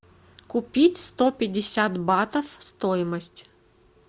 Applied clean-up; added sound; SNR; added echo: none; none; none; none.